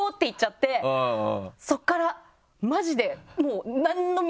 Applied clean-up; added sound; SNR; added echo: none; none; none; none.